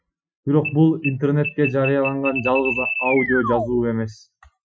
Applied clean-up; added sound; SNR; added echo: classical method Wiener filter.